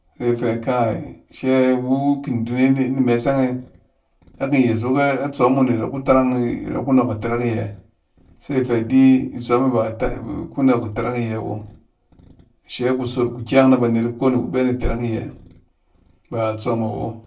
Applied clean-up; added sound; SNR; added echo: none; none; none; reverberation time 0.2 s.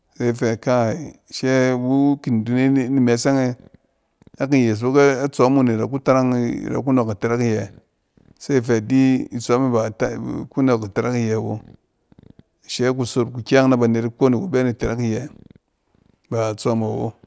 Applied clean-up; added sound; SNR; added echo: none; none; none; none.